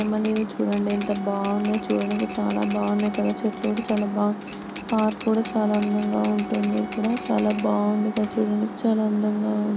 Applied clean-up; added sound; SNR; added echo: none; Typewriter + Wind instrument, woodwind instrument; 14 dB; none.